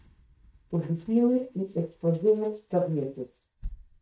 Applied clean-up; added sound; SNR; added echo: neural mask model DeepFilterNet 3.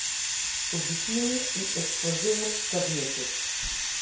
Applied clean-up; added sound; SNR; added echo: none; Hiss; -4 dB; reverberation time 0.6 s.